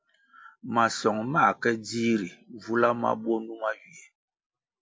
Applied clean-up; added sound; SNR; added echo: none; none; none; none.